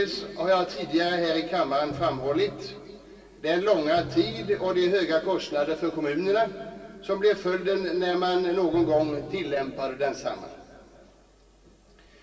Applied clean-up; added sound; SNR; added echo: none; Drum; 14 dB; reverberation time 2.3 s.